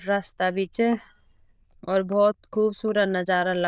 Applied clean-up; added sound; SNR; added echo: neural diffusion model UNIVERSE++.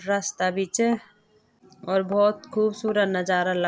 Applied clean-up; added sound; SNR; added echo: none; Tap; 20 dB; none.